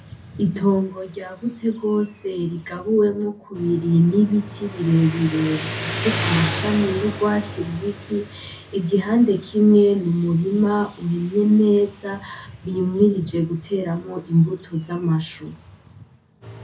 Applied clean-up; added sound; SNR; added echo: none; Motorcycle; 13 dB; reverberation time 0.3 s.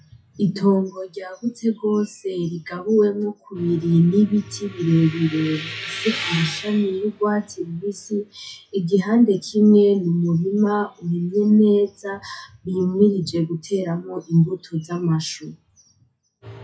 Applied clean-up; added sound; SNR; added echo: classical method WPE with log-MMSE.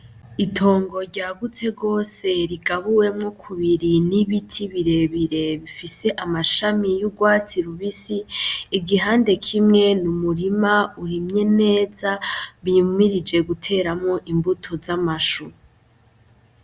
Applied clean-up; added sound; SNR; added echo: none; none; none; none.